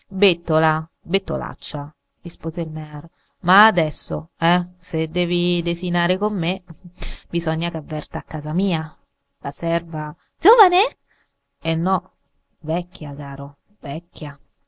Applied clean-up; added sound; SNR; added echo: none; none; none; none.